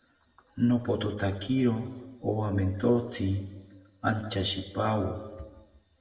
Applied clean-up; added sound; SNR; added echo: none; none; none; reverberation time 1.1 s.